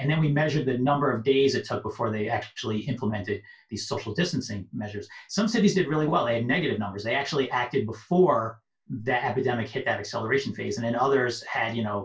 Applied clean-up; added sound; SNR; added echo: none; none; none; reverberation time 0.2 s.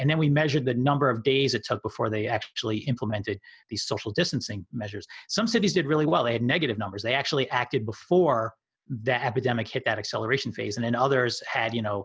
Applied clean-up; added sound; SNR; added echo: none; none; none; none.